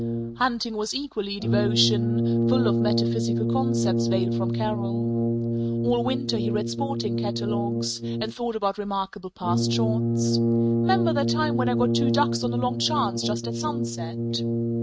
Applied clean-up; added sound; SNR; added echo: neural mask model RNNoise.